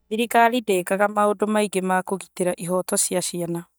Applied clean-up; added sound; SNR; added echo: neural mask model DeepFilterNet 3.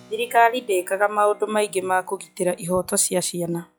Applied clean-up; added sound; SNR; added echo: classical method log-MMSE.